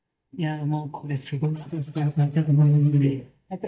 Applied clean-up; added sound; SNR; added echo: neural mask model DeepFilterNet 3.